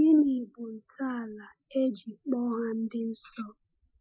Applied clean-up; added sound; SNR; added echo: classical method Wiener filter.